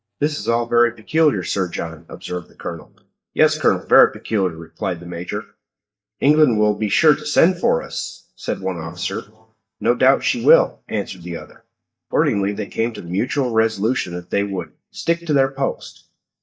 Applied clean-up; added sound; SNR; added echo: neural mask model DeepFilterNet 3.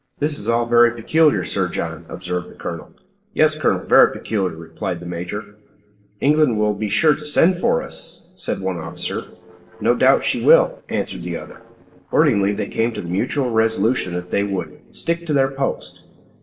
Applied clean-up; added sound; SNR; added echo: neural separator model SepFormer DNS4.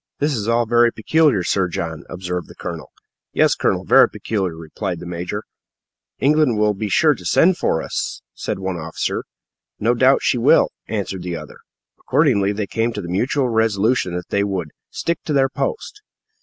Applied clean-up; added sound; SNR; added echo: none; none; none; none.